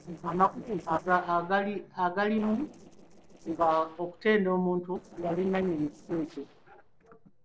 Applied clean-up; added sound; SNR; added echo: neural separator model SepFormer DNS4.